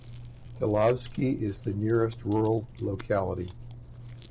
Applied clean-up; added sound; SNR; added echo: none; Chewing, mastication; 14 dB; none.